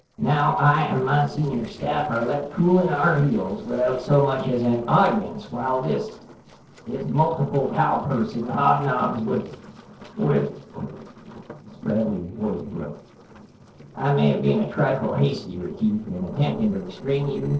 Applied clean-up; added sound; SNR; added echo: neural separator model SepFormer DNS4.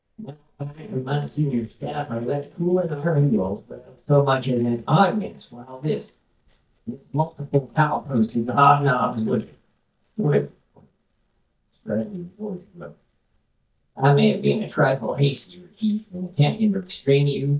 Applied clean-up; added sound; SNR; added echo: neural mask model DeepFilterNet 3.